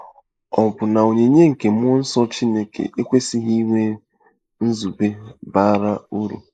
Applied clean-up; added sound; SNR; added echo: neural mask model Resemble Enhance denoiser.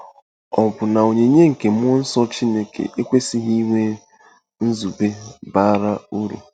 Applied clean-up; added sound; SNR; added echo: none; none; none; none.